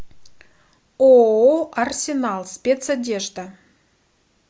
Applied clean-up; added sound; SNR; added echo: none; none; none; none.